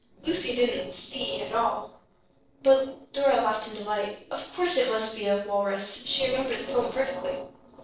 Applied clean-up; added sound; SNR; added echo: neural separator model SepFormer DNS4.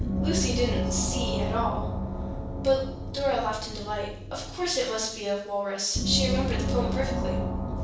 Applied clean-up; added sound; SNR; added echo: none; Gong; 0 dB; reverberation time 0.7 s.